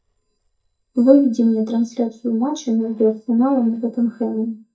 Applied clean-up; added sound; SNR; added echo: neural mask model DeepFilterNet 3.